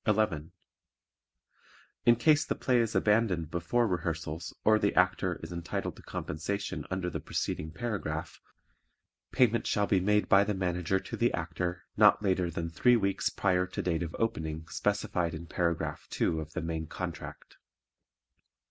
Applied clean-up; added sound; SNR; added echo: none; none; none; none.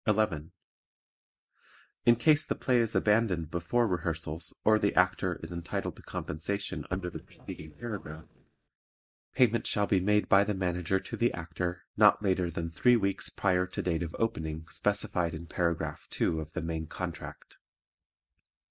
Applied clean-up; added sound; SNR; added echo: neural mask model DeepFilterNet 3.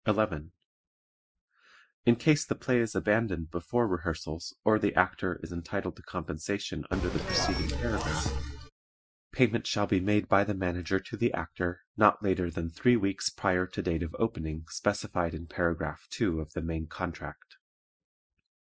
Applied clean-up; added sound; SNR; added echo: classical method Wiener filter.